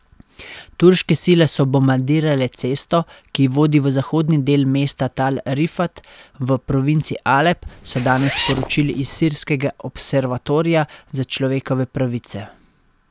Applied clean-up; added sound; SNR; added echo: none; Zipper (clothing); 8 dB; none.